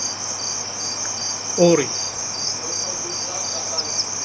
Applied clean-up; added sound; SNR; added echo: none; Cricket; -1 dB; none.